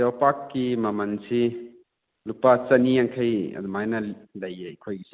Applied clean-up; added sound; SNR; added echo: none; none; none; none.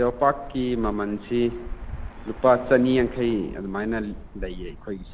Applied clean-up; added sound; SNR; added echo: none; Bird; 12 dB; none.